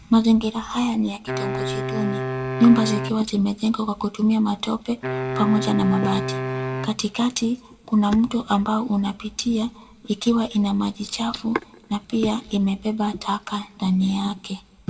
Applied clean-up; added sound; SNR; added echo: none; Wind instrument, woodwind instrument; 6 dB; reverberation time 1.1 s.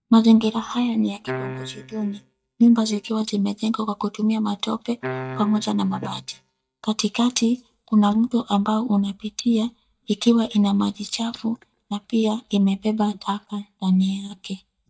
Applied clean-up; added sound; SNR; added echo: neural mask model DeepFilterNet 3.